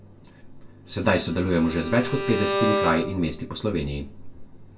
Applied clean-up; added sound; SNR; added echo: none; Bowed string instrument; 6 dB; reverberation time 0.2 s.